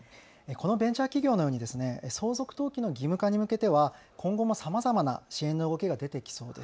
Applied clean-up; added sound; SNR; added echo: none; none; none; none.